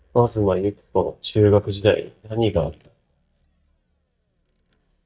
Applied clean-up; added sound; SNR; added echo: neural mask model DeepFilterNet 3.